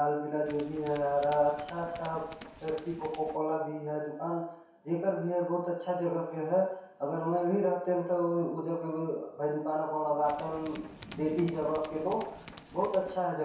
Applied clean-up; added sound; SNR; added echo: none; Tools; 18 dB; reverberation time 0.7 s.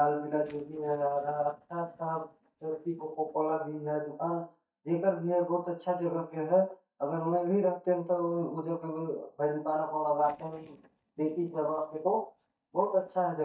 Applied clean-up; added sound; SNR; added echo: neural mask model DeepFilterNet 3.